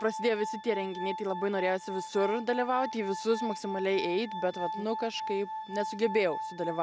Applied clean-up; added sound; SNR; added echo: none; Glass; 7 dB; none.